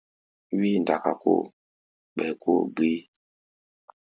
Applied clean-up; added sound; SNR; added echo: none; none; none; none.